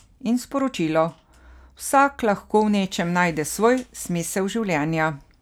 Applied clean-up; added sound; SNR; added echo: none; none; none; none.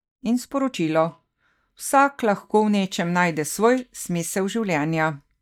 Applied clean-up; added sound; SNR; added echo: neural mask model DeepFilterNet 3.